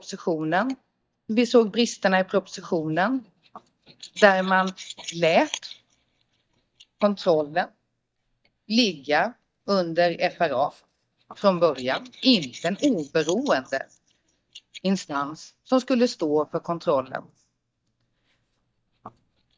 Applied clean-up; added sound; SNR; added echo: neural mask model DeepFilterNet 3.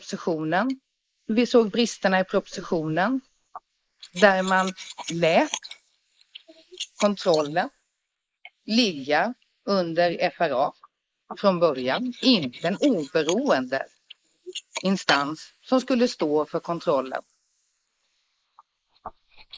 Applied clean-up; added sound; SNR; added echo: neural mask model Resemble Enhance denoiser.